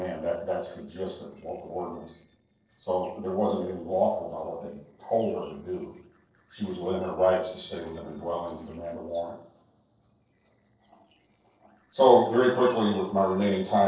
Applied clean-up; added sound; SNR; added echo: neural separator model SepFormer DNS4.